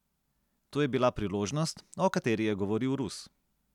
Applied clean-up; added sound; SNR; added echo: none; none; none; none.